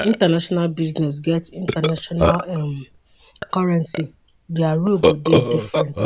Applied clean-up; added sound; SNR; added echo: none; Burping, eructation; 2 dB; none.